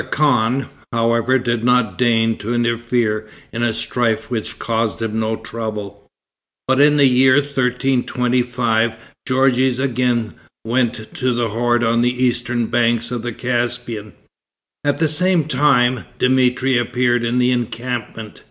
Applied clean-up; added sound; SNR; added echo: none; none; none; none.